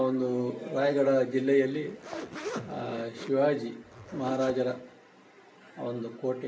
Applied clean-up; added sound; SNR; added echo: none; Zipper (clothing); 12 dB; none.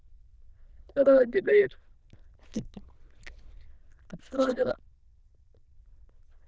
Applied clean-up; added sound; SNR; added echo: neural diffusion model UNIVERSE++.